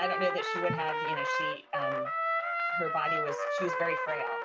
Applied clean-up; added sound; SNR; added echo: none; Trumpet; -4 dB; none.